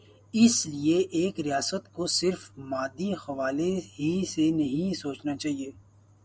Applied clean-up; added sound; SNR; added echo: none; none; none; none.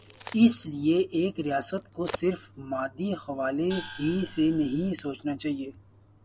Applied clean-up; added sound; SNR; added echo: none; Gong + Crack; 18 dB; none.